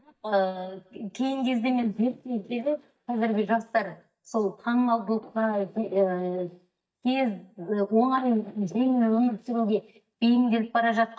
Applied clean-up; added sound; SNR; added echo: neural mask model DeepFilterNet 3.